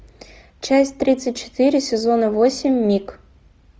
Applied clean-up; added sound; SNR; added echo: none; none; none; none.